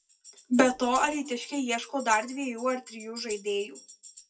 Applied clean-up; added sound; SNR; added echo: classical method WPE with log-MMSE.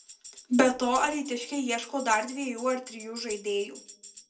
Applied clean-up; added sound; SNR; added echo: none; Tambourine; 17 dB; reverberation time 0.2 s.